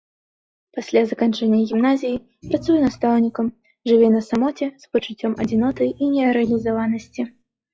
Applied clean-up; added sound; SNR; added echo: classical method log-MMSE.